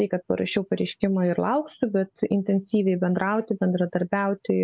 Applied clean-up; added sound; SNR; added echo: none; none; none; none.